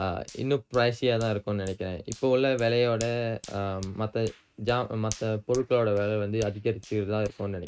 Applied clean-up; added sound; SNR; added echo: neural mask model RNNoise.